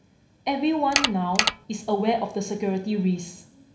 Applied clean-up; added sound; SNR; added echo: none; Mechanisms; -2 dB; reverberation time 0.6 s.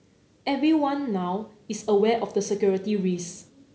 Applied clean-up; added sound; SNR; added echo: none; none; none; none.